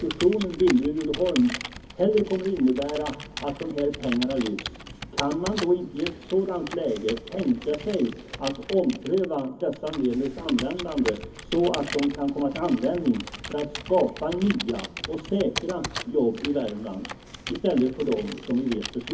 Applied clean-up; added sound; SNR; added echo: none; Computer keyboard; 12 dB; reverberation time 0.3 s.